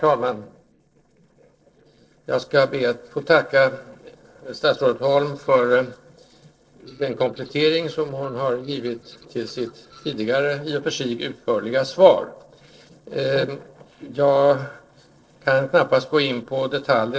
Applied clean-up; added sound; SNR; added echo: neural separator model SepFormer DNS4.